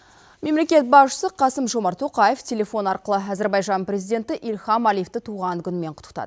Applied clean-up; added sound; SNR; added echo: none; none; none; none.